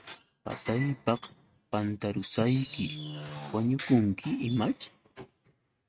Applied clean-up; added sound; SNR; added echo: neural mask model RNNoise.